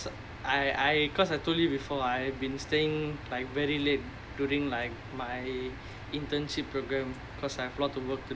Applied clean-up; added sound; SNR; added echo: none; Engine; 15 dB; none.